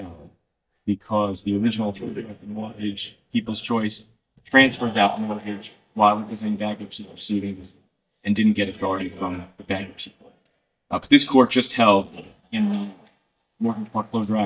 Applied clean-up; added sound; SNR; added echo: neural mask model DeepFilterNet 3.